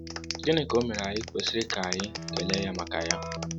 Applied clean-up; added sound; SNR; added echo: none; Keyboard (musical) + Clapping; 4 dB; none.